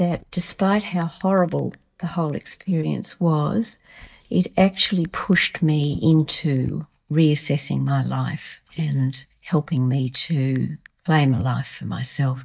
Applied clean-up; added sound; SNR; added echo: neural mask model DeepFilterNet 3.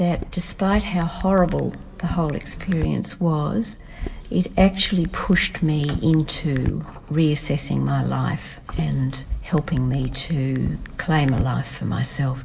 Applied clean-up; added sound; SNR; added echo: none; Chatter / Chirp, tweet / Car passing by / Typing; 11 dB; reverberation time 0.8 s.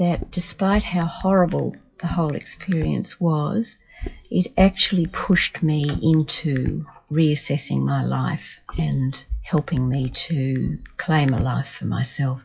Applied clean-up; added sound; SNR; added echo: classical method WPE with log-MMSE.